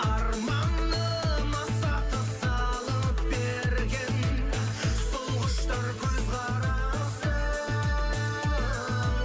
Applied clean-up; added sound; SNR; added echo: none; none; none; none.